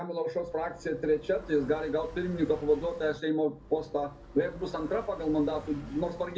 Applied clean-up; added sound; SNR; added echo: none; Motorcycle; 17 dB; reverberation time 0.3 s.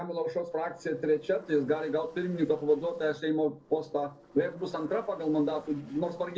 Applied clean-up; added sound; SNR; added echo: neural separator model SepFormer DNS4.